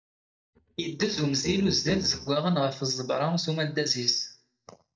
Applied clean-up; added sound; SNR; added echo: neural mask model DeepFilterNet 3.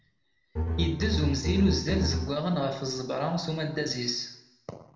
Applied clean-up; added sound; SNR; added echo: none; Bowed string instrument; -1 dB; reverberation time 0.8 s.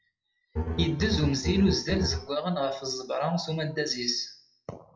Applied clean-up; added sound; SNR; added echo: classical method WPE with log-MMSE.